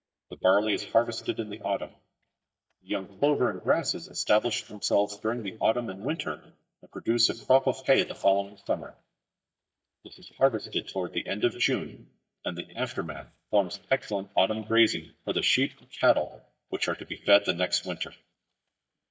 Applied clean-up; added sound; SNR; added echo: neural mask model DeepFilterNet 3.